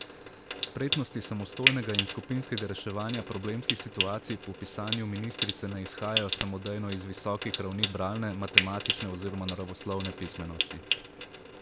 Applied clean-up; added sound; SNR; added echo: none; Trickle, dribble / Sink (filling or washing) / Water tap, faucet; -2 dB; none.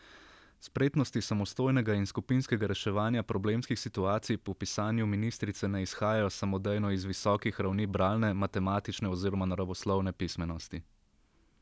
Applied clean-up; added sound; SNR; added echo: none; none; none; none.